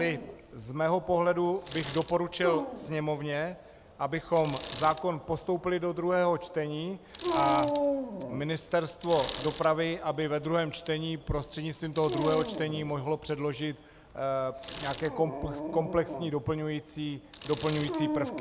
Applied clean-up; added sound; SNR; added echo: none; Bicycle + Dog; 7 dB; none.